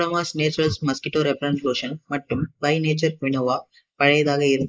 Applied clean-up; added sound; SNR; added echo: neural mask model Resemble Enhance denoiser.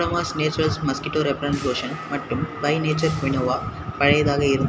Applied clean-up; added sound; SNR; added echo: none; Shatter + Cheering; 19 dB; none.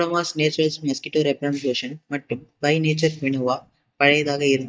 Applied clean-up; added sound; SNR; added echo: neural mask model DeepFilterNet 3.